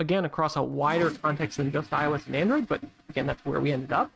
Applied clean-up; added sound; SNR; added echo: neural mask model RNNoise.